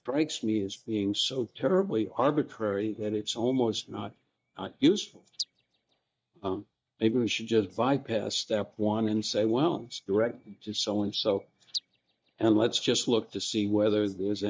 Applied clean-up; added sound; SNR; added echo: neural mask model DeepFilterNet 3.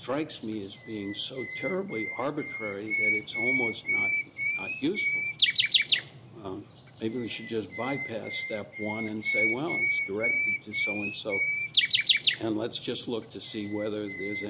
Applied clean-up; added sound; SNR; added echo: none; Bird; -5 dB; none.